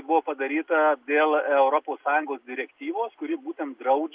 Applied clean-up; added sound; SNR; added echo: none; none; none; none.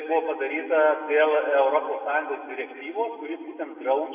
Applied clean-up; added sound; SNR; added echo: none; none; none; reverberation time 1.5 s.